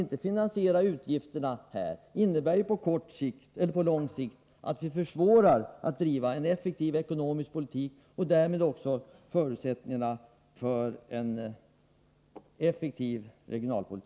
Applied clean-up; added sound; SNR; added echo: none; none; none; none.